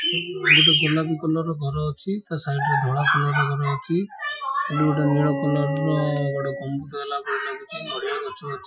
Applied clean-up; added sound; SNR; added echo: classical method Wiener filter.